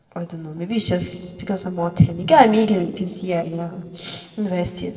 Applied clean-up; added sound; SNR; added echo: neural separator model SepFormer DNS4.